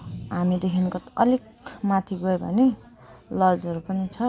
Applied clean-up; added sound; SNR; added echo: none; none; none; none.